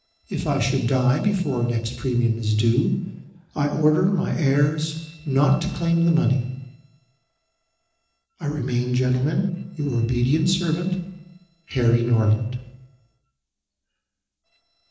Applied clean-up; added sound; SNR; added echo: neural separator model SepFormer DNS4.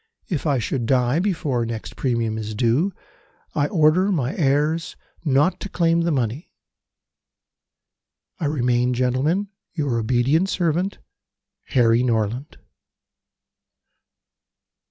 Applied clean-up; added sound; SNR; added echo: none; none; none; none.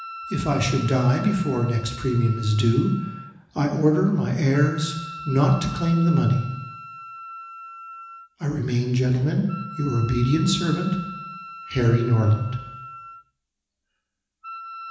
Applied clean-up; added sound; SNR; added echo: none; Wind instrument, woodwind instrument; 15 dB; reverberation time 1.0 s.